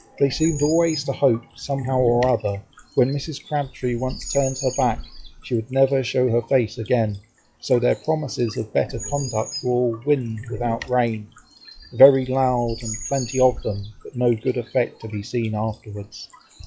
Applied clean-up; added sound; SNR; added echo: classical method log-MMSE.